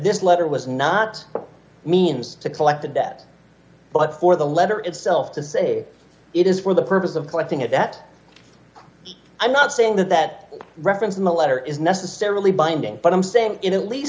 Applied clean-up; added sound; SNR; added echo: none; none; none; none.